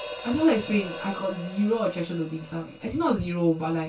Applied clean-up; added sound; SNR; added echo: none; Hi-hat; 14 dB; reverberation time 0.2 s.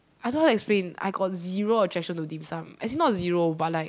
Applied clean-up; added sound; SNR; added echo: none; none; none; none.